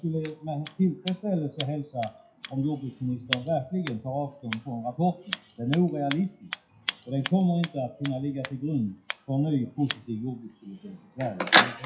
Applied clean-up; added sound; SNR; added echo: classical method WPE with log-MMSE.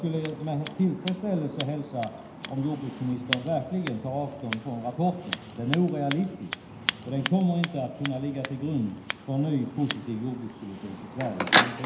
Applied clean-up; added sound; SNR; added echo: none; Scissors; 3 dB; reverberation time 0.9 s.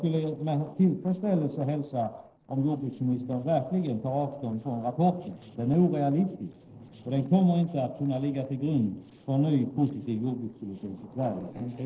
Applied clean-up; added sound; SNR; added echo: neural separator model SepFormer DNS4.